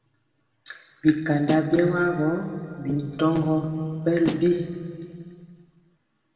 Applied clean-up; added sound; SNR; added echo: none; Snare drum; 7 dB; reverberation time 2.1 s.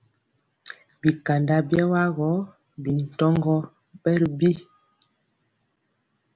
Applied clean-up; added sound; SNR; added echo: none; none; none; none.